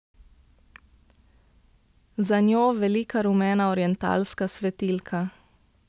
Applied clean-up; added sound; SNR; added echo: none; none; none; none.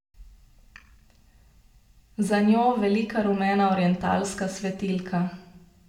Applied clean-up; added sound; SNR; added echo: none; none; none; reverberation time 0.5 s.